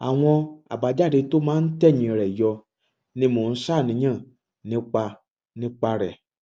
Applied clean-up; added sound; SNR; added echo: none; none; none; none.